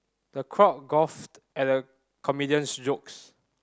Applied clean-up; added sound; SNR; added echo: none; none; none; none.